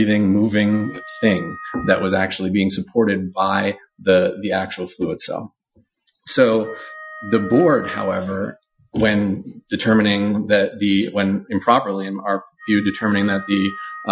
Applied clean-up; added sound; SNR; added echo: classical method Wiener filter.